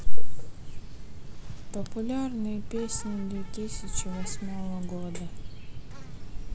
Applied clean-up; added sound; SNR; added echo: none; Insect; 14 dB; none.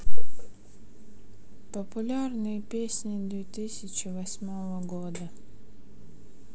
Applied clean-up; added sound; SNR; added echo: none; none; none; none.